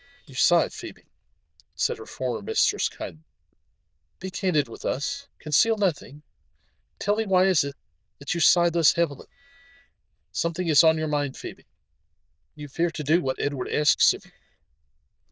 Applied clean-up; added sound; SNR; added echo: neural diffusion model UNIVERSE++.